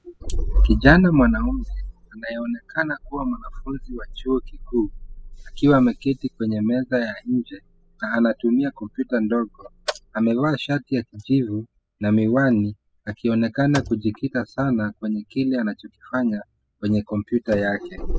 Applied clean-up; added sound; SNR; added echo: classical method spectral subtraction.